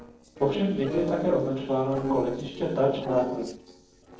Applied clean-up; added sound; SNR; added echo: neural separator model SepFormer DNS4.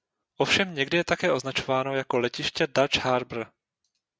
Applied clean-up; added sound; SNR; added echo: none; none; none; none.